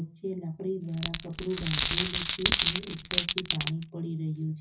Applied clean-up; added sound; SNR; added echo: none; Glass; -3 dB; reverberation time 0.4 s.